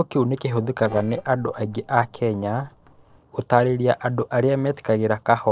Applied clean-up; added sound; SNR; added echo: neural separator model SepFormer DNS4.